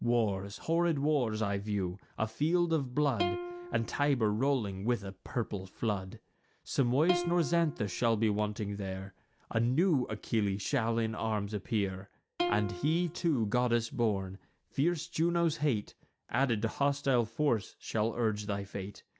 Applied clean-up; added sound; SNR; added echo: none; Plucked string instrument; 11 dB; none.